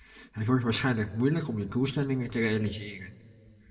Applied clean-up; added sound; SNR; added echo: none; none; none; reverberation time 1.4 s.